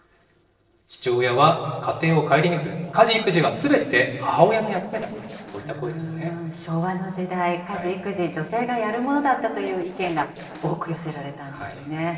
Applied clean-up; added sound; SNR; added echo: neural separator model SepFormer DNS4.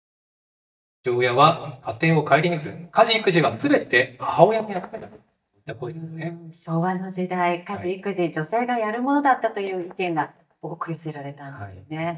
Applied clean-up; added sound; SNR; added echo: neural mask model DeepFilterNet 3.